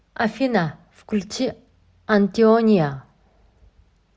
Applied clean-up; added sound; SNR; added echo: none; none; none; none.